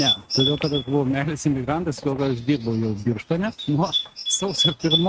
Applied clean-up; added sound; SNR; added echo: neural mask model RNNoise.